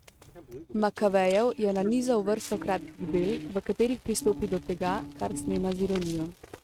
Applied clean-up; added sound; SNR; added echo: neural mask model RNNoise.